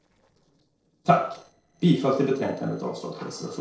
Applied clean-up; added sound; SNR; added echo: neural separator model SepFormer DNS4.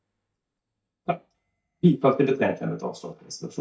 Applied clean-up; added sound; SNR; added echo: neural mask model DeepFilterNet 3.